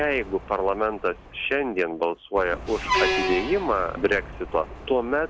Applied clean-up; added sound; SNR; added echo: none; Truck; 6 dB; none.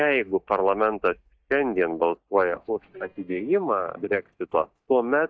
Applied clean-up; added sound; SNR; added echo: neural mask model DeepFilterNet 3.